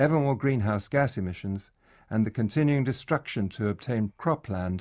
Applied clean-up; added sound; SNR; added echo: none; none; none; none.